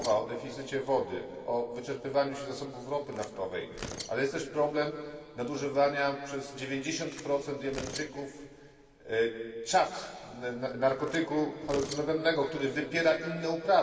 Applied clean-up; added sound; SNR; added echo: none; Tearing; 18 dB; reverberation time 2.4 s.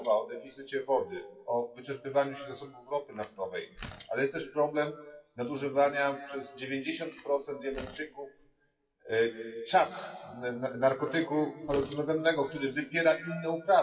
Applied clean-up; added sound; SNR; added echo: classical method WPE with log-MMSE.